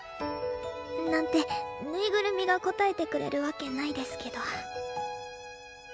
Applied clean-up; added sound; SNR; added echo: none; none; none; none.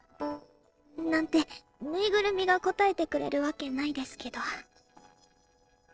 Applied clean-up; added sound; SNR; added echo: neural separator model SepFormer DNS4.